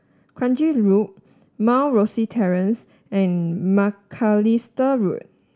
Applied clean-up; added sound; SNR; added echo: none; none; none; none.